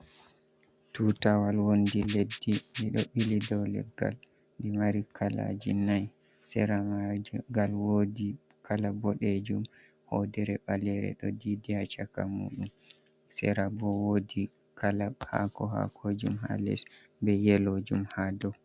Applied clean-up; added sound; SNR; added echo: none; Rattle (instrument); 4 dB; none.